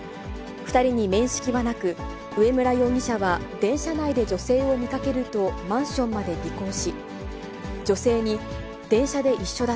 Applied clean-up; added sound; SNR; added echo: none; none; none; none.